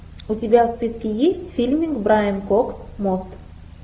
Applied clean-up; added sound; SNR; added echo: none; none; none; none.